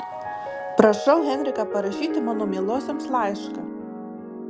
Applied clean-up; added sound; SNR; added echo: none; Piano; 6 dB; none.